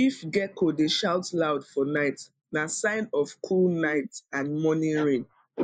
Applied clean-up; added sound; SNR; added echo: neural mask model Resemble Enhance denoiser.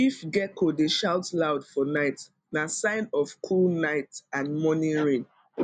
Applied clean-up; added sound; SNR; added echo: none; none; none; none.